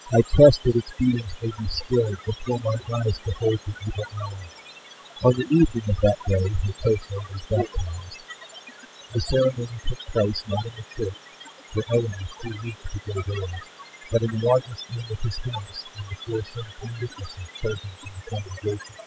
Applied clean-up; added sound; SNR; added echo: classical method spectral subtraction.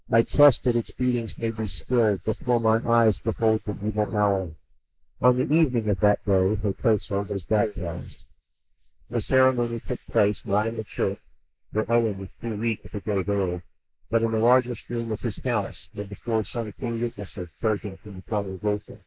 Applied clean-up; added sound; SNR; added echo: neural mask model Resemble Enhance denoiser.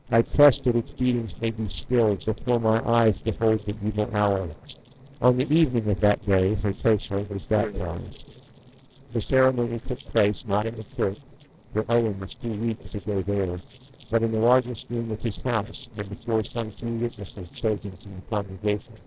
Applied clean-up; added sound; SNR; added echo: neural separator model SepFormer DNS4.